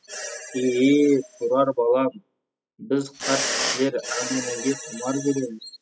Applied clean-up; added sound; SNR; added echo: classical method spectral subtraction.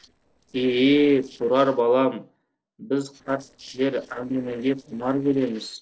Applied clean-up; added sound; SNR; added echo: neural separator model SepFormer DNS4.